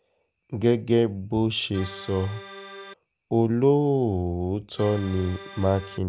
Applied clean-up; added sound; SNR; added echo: none; Accordion; 16 dB; none.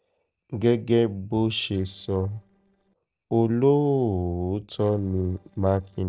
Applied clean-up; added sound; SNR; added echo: neural separator model SepFormer DNS4.